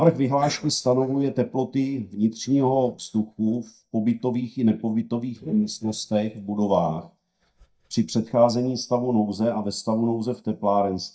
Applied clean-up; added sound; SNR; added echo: neural mask model DeepFilterNet 3.